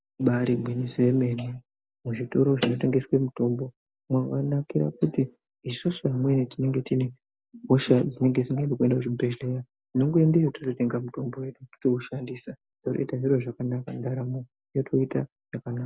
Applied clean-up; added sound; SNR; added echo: none; none; none; none.